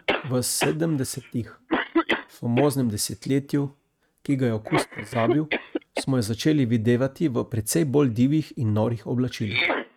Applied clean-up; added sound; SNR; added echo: neural mask model RNNoise.